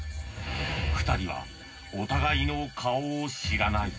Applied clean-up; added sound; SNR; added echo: none; none; none; reverberation time 0.4 s.